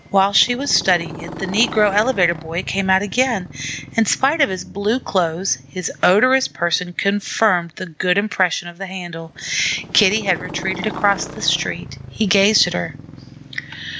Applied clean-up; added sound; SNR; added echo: none; Motorcycle; 15 dB; none.